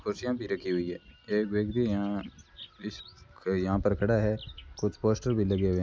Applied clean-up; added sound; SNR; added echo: none; none; none; none.